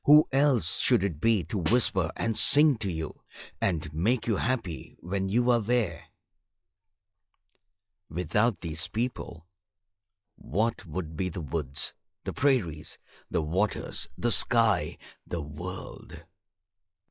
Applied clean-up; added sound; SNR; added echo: classical method log-MMSE.